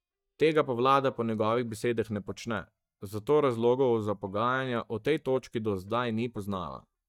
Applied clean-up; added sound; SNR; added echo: neural mask model DeepFilterNet 3.